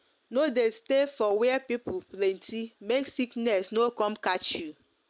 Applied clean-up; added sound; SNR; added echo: none; none; none; none.